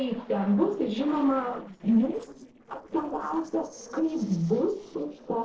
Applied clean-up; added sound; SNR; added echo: neural separator model SepFormer DNS4.